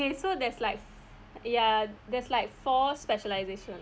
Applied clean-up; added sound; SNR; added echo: none; none; none; none.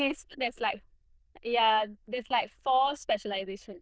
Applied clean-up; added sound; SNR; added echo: neural diffusion model UNIVERSE++.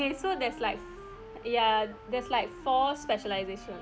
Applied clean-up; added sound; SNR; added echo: none; Wind instrument, woodwind instrument; 16 dB; none.